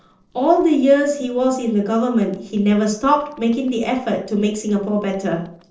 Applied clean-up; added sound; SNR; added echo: neural separator model SepFormer DNS4.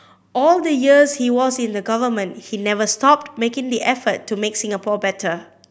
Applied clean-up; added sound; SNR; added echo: none; none; none; none.